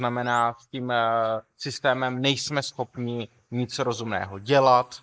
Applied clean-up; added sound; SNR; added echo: neural mask model Resemble Enhance denoiser.